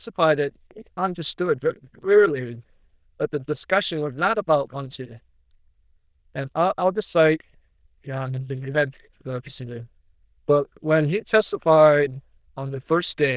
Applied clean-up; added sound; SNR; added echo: neural diffusion model UNIVERSE++.